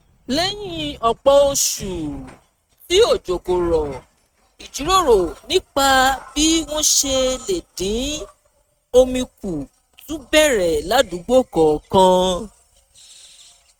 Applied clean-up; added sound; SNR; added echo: neural mask model RNNoise.